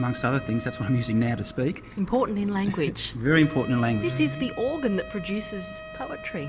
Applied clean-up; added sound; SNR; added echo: none; Wind instrument, woodwind instrument; 16 dB; none.